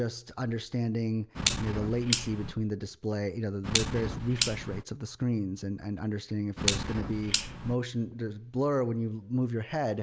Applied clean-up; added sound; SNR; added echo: none; Clock; 3 dB; none.